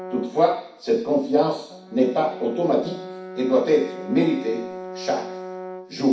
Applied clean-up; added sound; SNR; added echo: none; Brass instrument; 13 dB; reverberation time 0.6 s.